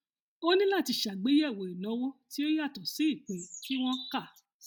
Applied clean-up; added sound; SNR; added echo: none; Bird; 13 dB; none.